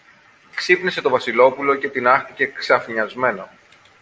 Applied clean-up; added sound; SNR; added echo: none; none; none; none.